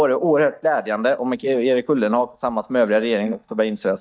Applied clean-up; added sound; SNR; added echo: neural mask model DeepFilterNet 3.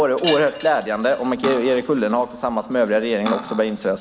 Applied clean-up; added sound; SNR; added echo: none; Wind chime + Cutlery, silverware; 13 dB; none.